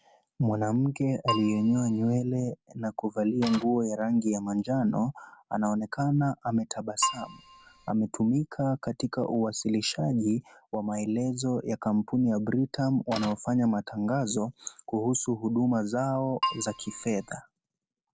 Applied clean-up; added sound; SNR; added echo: none; Keyboard (musical) + Printer; 7 dB; none.